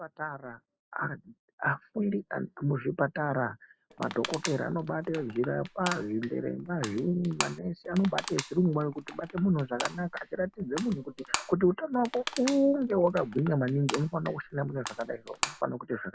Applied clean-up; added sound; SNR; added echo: none; Crushing; 10 dB; none.